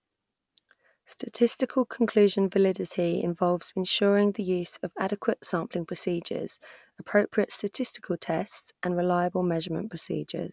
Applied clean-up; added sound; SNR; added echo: none; none; none; none.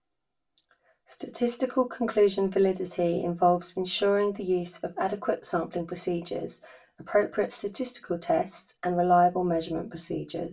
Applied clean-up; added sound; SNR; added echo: none; none; none; reverberation time 0.2 s.